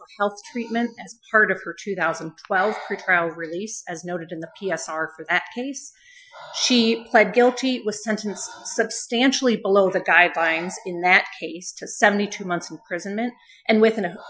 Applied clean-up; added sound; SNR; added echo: classical method Wiener filter.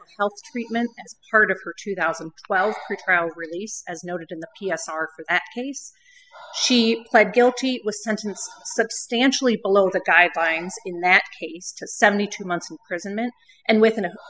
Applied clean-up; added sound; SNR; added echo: classical method spectral subtraction.